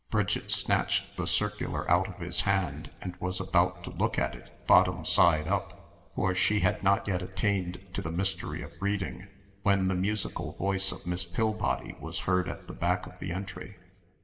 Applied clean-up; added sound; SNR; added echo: none; none; none; reverberation time 1.4 s.